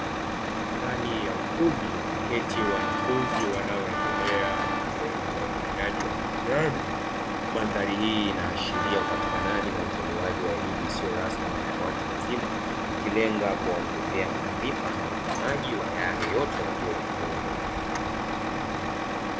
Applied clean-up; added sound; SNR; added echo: none; Truck + Wind instrument, woodwind instrument; -3 dB; none.